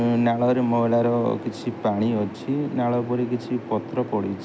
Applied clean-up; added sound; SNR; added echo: none; none; none; none.